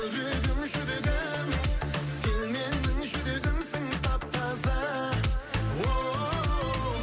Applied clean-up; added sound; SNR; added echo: none; none; none; none.